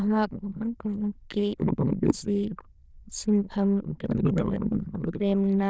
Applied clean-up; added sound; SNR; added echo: neural diffusion model UNIVERSE++.